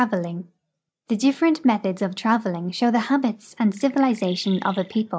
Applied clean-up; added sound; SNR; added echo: neural mask model DeepFilterNet 3.